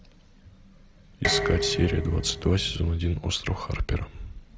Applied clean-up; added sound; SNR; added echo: none; Dishes, pots, and pans; 5 dB; none.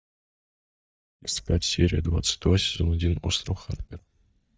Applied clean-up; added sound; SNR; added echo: neural mask model DeepFilterNet 3.